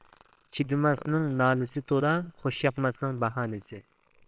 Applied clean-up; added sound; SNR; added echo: neural separator model SepFormer WHAMR!.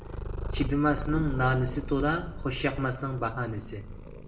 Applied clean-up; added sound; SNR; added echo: none; Purr; 6 dB; reverberation time 0.7 s.